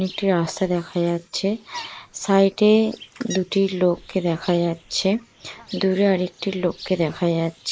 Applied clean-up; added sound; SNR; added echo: neural mask model Resemble Enhance denoiser.